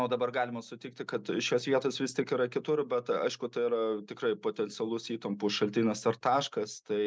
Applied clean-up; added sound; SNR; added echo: none; none; none; none.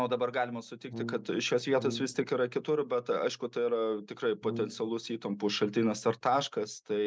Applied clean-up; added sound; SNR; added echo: none; Brass instrument; 11 dB; none.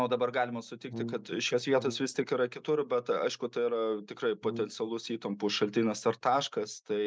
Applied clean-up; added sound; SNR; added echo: neural mask model DeepFilterNet 3.